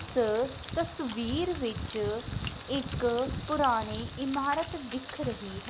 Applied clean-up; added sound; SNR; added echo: none; Frying (food); 6 dB; none.